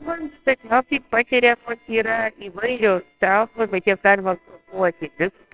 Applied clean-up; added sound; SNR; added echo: neural separator model SepFormer WHAMR!.